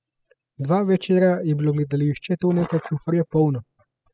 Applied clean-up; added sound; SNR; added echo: classical method spectral subtraction.